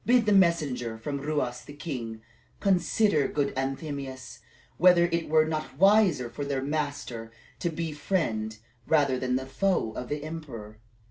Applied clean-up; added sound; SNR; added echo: none; none; none; none.